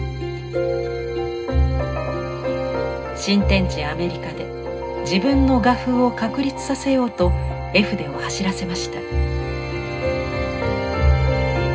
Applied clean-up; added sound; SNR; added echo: none; none; none; reverberation time 0.2 s.